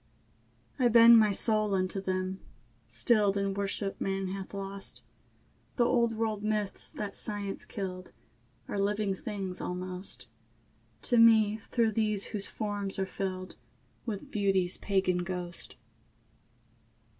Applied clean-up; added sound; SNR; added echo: none; none; none; none.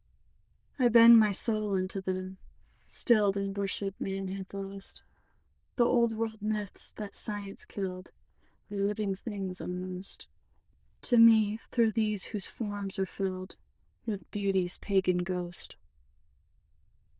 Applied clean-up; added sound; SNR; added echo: neural diffusion model UNIVERSE++.